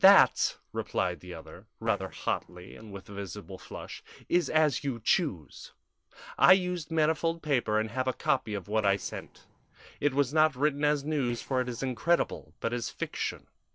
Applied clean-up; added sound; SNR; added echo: neural separator model SepFormer DNS4.